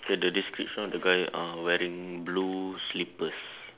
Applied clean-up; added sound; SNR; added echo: none; none; none; none.